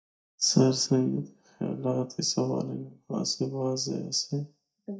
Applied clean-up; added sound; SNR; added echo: neural mask model DeepFilterNet 3.